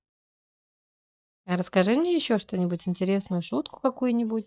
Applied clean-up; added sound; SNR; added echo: neural mask model DeepFilterNet 3.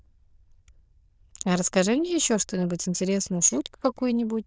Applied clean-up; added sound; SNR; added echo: neural diffusion model UNIVERSE++.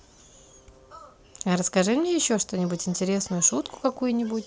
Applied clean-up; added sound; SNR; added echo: none; none; none; none.